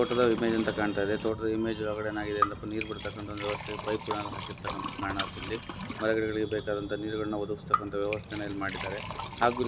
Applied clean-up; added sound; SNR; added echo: none; Liquid; 7 dB; none.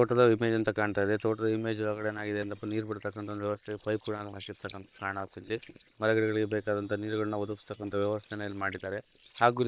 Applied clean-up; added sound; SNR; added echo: neural separator model SepFormer WHAM!.